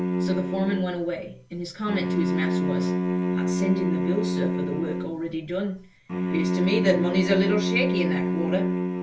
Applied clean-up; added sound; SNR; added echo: none; Bowed string instrument; -2 dB; reverberation time 0.3 s.